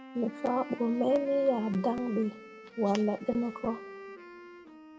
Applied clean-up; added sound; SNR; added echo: none; Wind instrument, woodwind instrument; 15 dB; reverberation time 1.2 s.